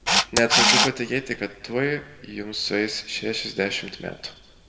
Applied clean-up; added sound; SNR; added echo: none; Camera; -1 dB; reverberation time 1.1 s.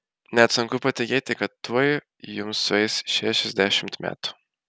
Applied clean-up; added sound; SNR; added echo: none; none; none; none.